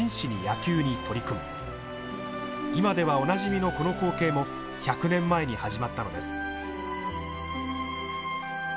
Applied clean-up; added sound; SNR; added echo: none; none; none; none.